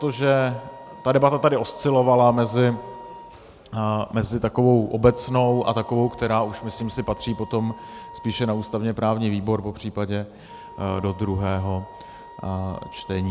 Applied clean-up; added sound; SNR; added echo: none; Wind instrument, woodwind instrument; 20 dB; none.